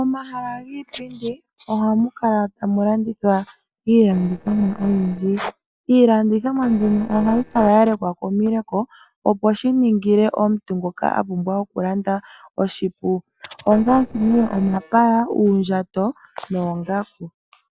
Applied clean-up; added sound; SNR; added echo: neural separator model SepFormer DNS4.